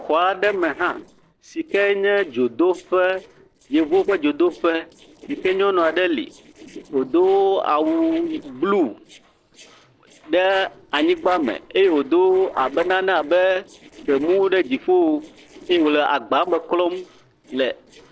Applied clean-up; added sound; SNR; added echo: neural separator model SepFormer DNS4.